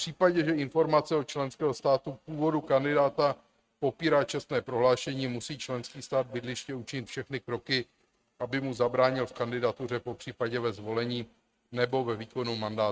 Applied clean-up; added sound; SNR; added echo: neural mask model RNNoise.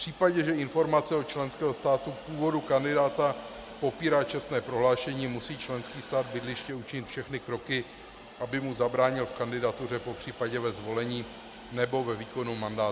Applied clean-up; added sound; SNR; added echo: none; Hiss; 18 dB; none.